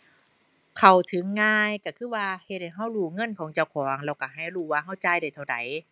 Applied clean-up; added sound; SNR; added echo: none; none; none; none.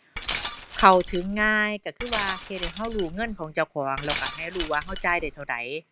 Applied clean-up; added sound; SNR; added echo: none; Glass; 9 dB; none.